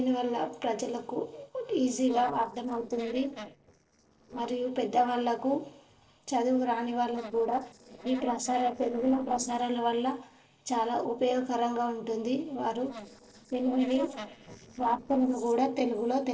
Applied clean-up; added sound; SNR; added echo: neural separator model SepFormer DNS4.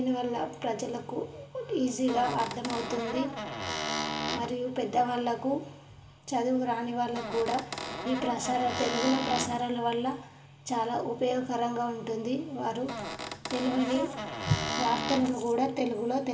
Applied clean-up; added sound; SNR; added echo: none; Squeak / Cupboard open or close; 4 dB; reverberation time 0.3 s.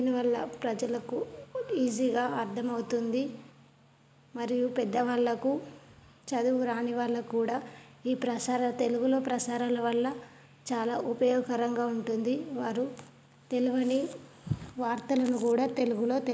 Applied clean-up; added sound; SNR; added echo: none; none; none; none.